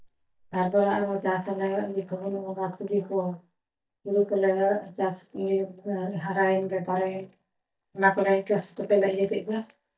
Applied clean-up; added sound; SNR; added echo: neural mask model DeepFilterNet 3.